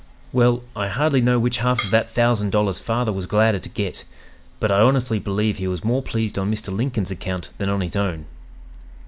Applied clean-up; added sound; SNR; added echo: none; Drum kit; 15 dB; none.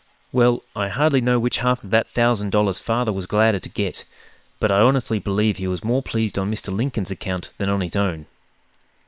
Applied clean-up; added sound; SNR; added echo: neural separator model SepFormer WHAM!.